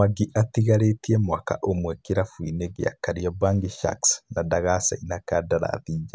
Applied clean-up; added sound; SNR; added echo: none; none; none; none.